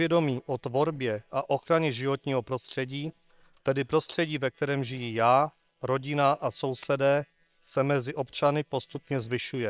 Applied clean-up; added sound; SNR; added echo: neural separator model SepFormer WHAM!.